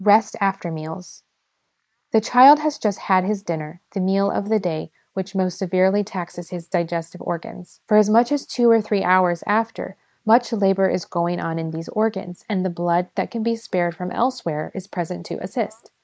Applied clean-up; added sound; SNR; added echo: neural mask model Resemble Enhance denoiser.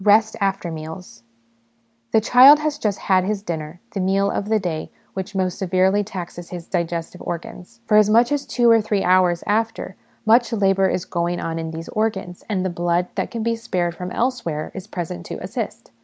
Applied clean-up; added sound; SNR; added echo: none; none; none; none.